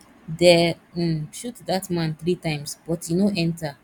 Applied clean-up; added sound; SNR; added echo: none; none; none; none.